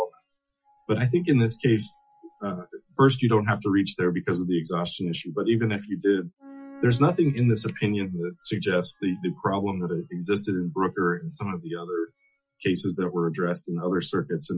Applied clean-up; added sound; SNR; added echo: classical method Wiener filter.